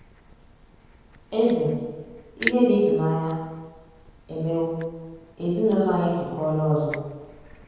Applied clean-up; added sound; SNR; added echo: none; Crushing; 15 dB; reverberation time 1.2 s.